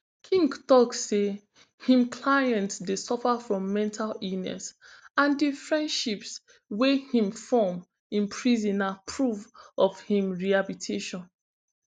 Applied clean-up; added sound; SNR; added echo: none; none; none; none.